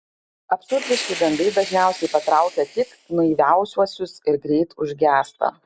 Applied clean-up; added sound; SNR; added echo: none; Fire; 14 dB; none.